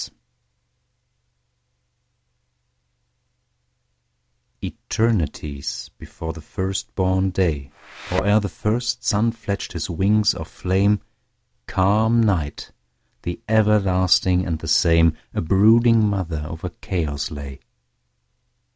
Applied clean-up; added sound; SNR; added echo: none; Thump, thud; 9 dB; none.